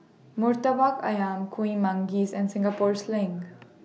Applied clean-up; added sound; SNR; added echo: none; none; none; none.